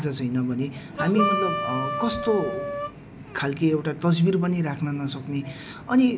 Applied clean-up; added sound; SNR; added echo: none; Harmonica; 4 dB; none.